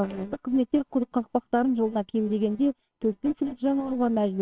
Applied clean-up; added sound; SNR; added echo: neural separator model SepFormer WHAMR!.